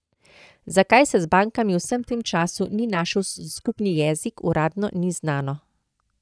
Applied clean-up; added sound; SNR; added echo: neural mask model DeepFilterNet 3.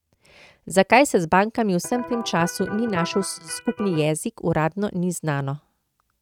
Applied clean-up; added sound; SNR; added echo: neural mask model RNNoise.